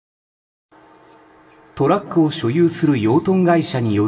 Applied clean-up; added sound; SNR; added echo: none; none; none; reverberation time 1.4 s.